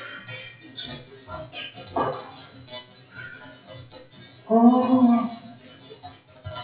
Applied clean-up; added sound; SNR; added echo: classical method WPE with log-MMSE.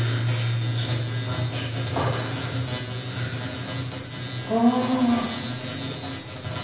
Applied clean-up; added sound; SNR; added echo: none; Piano; 4 dB; reverberation time 0.9 s.